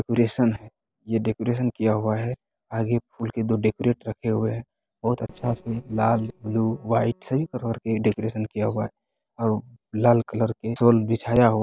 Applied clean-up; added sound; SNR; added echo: neural separator model SepFormer DNS4.